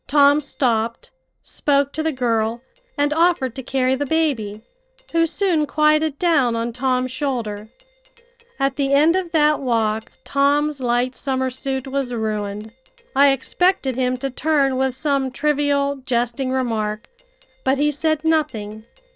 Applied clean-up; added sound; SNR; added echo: neural separator model SepFormer DNS4.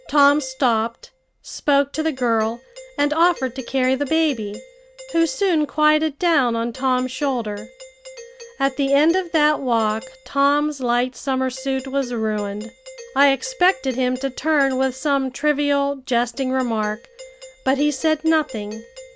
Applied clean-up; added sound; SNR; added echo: none; Doorbell; 20 dB; none.